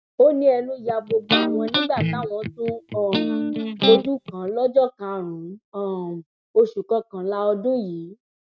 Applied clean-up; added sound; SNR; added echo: neural mask model RNNoise.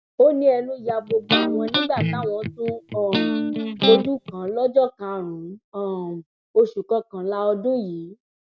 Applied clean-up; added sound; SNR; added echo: none; Electric guitar; 2 dB; none.